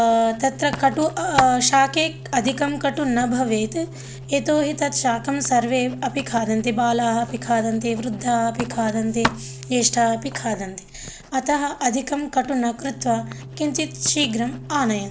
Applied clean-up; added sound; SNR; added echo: none; Organ + Writing; 12 dB; none.